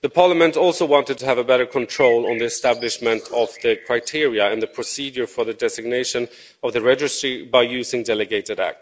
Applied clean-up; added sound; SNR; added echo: none; Bird; 16 dB; none.